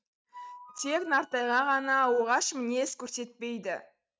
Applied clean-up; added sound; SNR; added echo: neural mask model RNNoise.